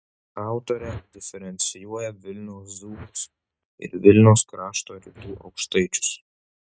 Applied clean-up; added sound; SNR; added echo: neural mask model RNNoise.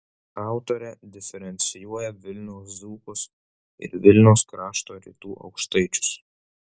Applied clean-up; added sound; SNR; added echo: none; none; none; none.